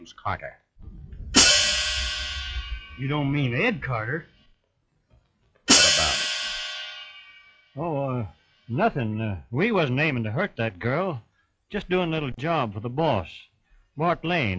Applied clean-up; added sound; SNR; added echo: classical method log-MMSE.